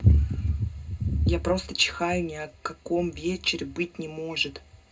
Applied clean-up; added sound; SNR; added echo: none; none; none; reverberation time 0.2 s.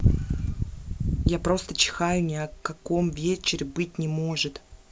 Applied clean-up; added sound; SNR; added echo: none; none; none; none.